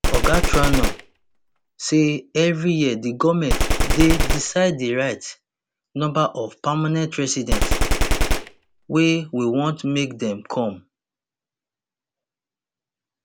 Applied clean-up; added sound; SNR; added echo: none; Gunshot, gunfire; -3 dB; none.